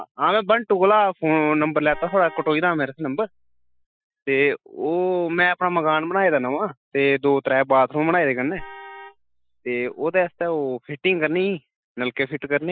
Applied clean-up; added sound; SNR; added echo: classical method Wiener filter.